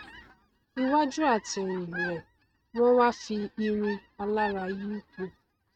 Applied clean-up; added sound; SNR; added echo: neural mask model RNNoise.